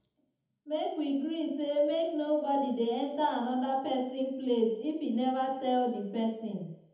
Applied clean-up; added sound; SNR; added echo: none; none; none; reverberation time 1.0 s.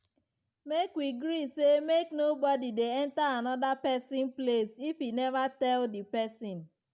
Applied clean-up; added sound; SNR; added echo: none; none; none; none.